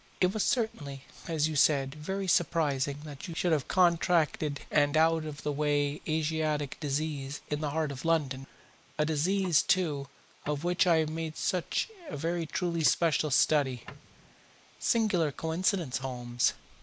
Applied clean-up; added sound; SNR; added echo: neural mask model Resemble Enhance denoiser.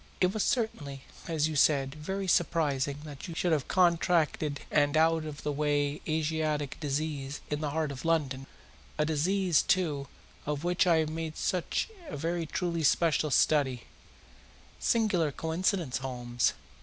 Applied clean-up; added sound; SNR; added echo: none; none; none; none.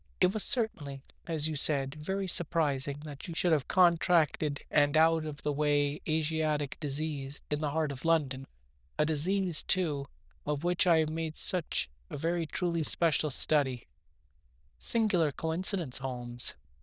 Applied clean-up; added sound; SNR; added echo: neural diffusion model UNIVERSE++.